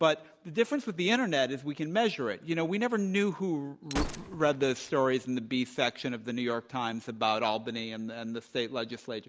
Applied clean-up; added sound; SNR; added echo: none; Gunshot, gunfire; 12 dB; none.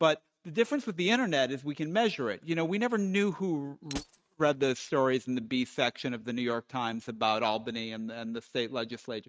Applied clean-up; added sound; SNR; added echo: neural mask model RNNoise.